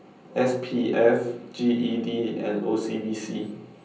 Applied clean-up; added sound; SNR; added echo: none; none; none; reverberation time 0.6 s.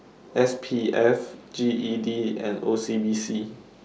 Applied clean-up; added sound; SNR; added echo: none; none; none; none.